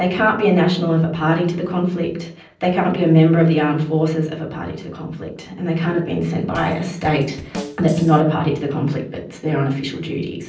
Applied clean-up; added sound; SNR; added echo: neural separator model SepFormer DNS4.